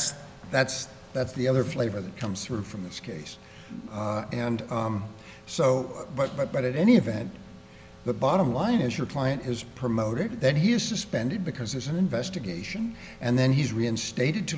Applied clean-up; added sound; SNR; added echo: none; none; none; none.